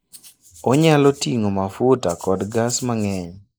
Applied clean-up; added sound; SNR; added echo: neural mask model Resemble Enhance denoiser.